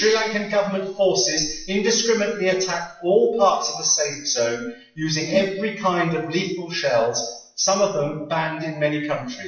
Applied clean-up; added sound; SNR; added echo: classical method WPE with log-MMSE.